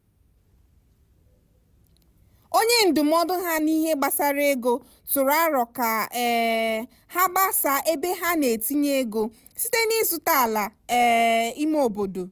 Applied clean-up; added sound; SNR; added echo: none; none; none; none.